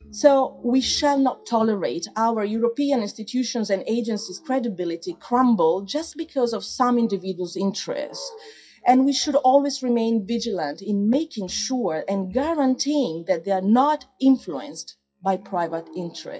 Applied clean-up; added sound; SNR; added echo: classical method WPE with log-MMSE.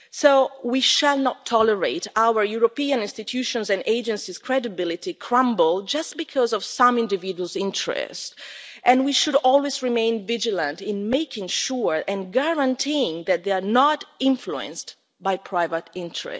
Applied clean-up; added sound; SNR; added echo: none; none; none; none.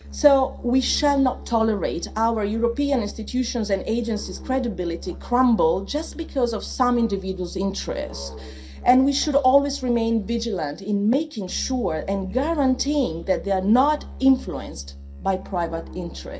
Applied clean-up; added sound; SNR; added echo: none; Musical instrument; 14 dB; reverberation time 0.3 s.